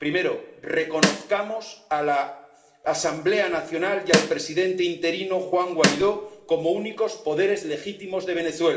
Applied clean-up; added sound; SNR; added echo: none; Snare drum; -1 dB; reverberation time 0.8 s.